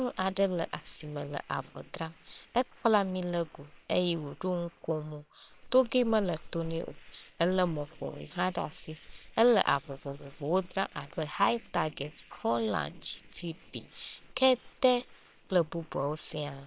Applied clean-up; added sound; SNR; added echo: neural separator model SepFormer WHAMR!.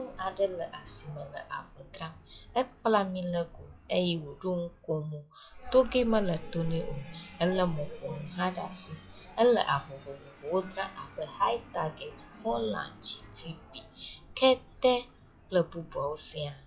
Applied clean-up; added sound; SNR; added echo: classical method WPE with log-MMSE.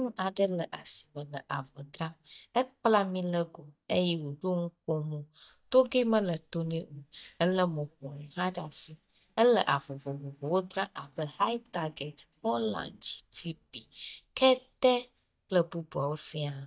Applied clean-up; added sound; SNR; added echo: neural mask model DeepFilterNet 3.